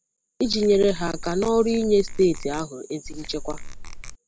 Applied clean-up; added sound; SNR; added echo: none; Squeak / Tools; 10 dB; none.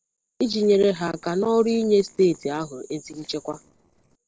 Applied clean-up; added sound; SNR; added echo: neural separator model SepFormer DNS4.